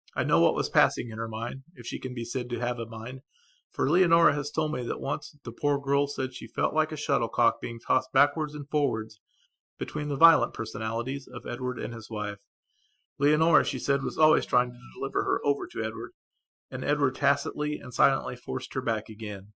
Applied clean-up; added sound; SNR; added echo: classical method Wiener filter.